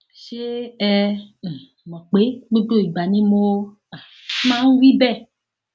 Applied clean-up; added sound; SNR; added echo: none; none; none; none.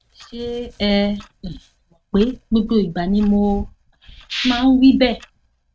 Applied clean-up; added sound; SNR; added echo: neural mask model RNNoise.